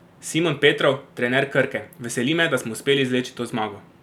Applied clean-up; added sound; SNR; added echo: none; none; none; none.